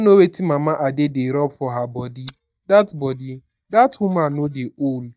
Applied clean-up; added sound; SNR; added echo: neural mask model DeepFilterNet 3.